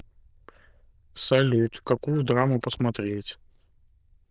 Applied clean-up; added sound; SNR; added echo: neural diffusion model UNIVERSE++.